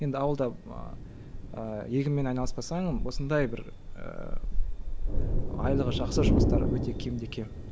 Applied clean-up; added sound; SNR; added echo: none; Thunder; -3 dB; none.